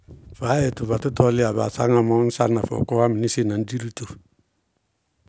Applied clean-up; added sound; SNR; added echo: none; none; none; none.